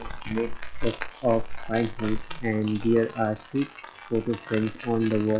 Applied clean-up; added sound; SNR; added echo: classical method log-MMSE.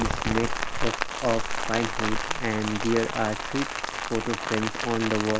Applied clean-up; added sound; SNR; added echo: none; Rain; 0 dB; none.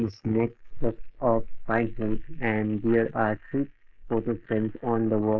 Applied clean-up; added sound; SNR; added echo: neural mask model Resemble Enhance denoiser.